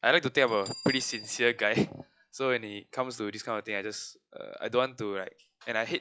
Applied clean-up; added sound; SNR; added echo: classical method log-MMSE.